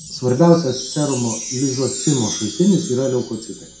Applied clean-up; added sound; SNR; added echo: none; Chime; 11 dB; reverberation time 0.5 s.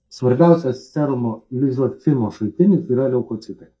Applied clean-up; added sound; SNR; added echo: neural mask model DeepFilterNet 3.